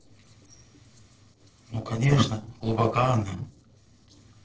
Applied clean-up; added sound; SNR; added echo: neural separator model SepFormer DNS4.